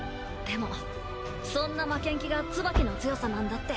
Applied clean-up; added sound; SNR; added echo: none; Engine starting; 7 dB; none.